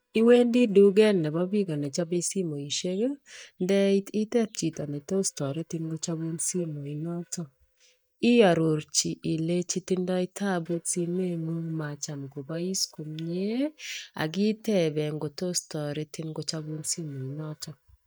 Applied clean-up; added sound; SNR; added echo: neural mask model DeepFilterNet 3.